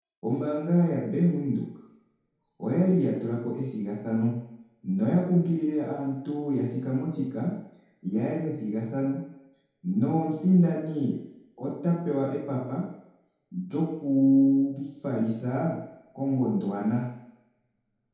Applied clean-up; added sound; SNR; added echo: none; none; none; reverberation time 0.8 s.